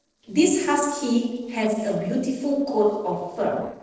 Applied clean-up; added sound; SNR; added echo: neural separator model SepFormer DNS4.